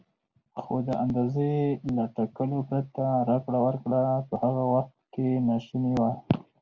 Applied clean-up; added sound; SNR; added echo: none; none; none; none.